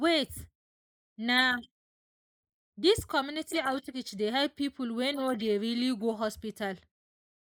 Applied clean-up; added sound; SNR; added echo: neural mask model Resemble Enhance denoiser.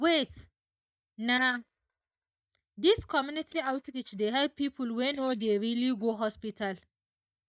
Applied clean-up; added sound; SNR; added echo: neural mask model DeepFilterNet 3.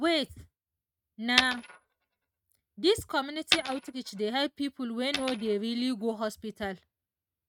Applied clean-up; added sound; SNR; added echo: neural mask model RNNoise.